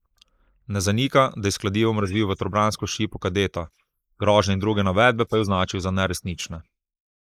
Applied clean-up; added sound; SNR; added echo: neural mask model Resemble Enhance denoiser.